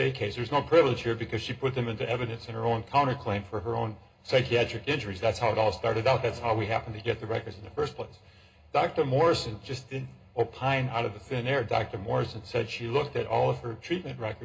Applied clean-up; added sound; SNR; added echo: none; none; none; reverberation time 0.2 s.